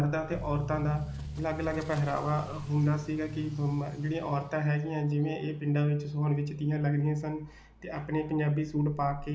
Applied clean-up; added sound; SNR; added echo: none; Accelerating, revving, vroom / Motor vehicle (road); 14 dB; none.